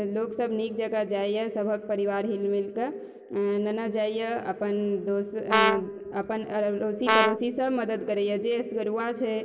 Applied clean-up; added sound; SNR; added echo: none; Brass instrument; -1 dB; none.